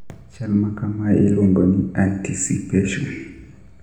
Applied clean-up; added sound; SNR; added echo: none; none; none; reverberation time 0.8 s.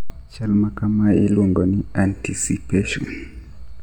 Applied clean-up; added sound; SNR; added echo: none; none; none; none.